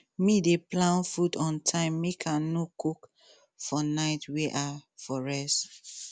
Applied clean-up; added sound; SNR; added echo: none; none; none; none.